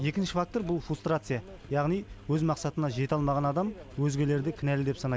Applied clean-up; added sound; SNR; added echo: none; Engine; 18 dB; none.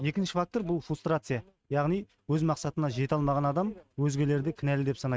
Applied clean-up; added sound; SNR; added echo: neural mask model RNNoise.